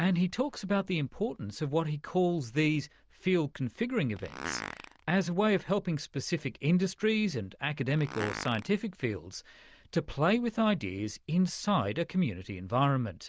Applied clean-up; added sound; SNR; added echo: neural diffusion model UNIVERSE++.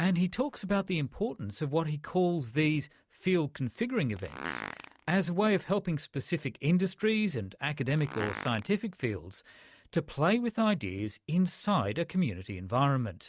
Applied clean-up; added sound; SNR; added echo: neural mask model RNNoise.